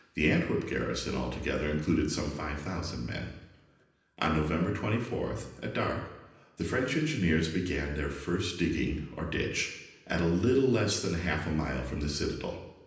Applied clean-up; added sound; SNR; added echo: none; none; none; reverberation time 0.9 s.